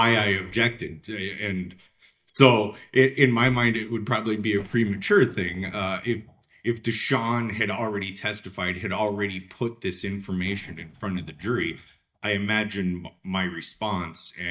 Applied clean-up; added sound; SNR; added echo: neural mask model DeepFilterNet 3.